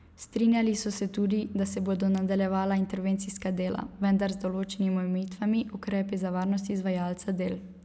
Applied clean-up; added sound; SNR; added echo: none; none; none; none.